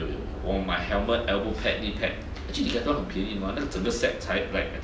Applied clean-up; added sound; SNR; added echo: none; Aircraft; 7 dB; none.